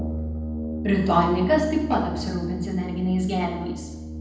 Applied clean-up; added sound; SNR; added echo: none; Brass instrument; 6 dB; reverberation time 0.9 s.